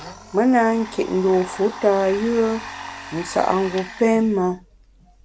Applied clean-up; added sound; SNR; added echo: none; Domestic sounds, home sounds; 16 dB; none.